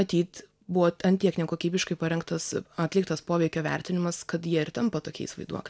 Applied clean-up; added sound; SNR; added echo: none; none; none; none.